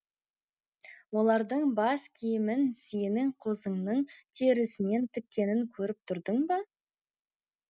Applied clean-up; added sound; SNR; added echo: none; none; none; none.